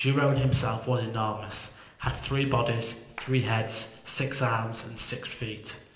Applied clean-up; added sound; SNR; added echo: none; Clapping; 19 dB; reverberation time 0.8 s.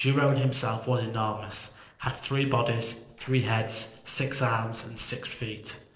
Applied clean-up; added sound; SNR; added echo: neural separator model SepFormer DNS4.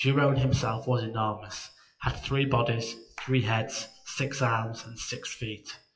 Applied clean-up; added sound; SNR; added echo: classical method WPE with log-MMSE.